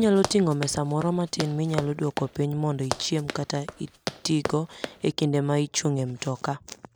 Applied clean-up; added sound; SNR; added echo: none; Run; 10 dB; none.